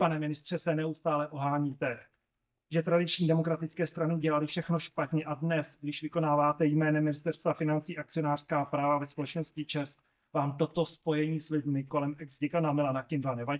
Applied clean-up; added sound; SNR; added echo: neural mask model DeepFilterNet 3.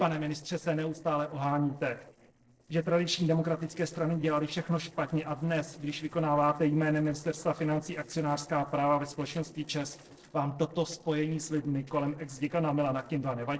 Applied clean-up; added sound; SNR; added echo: neural separator model SepFormer DNS4.